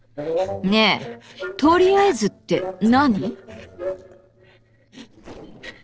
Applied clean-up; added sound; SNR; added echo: neural separator model SepFormer DNS4.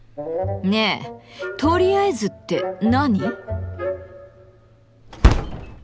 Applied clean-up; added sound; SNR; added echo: none; none; none; none.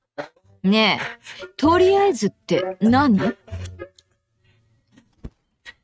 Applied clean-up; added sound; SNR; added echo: neural mask model RNNoise.